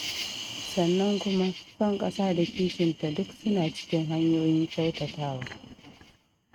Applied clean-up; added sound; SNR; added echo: neural mask model RNNoise.